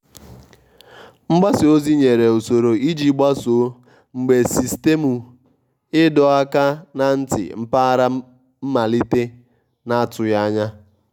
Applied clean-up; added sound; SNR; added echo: none; none; none; none.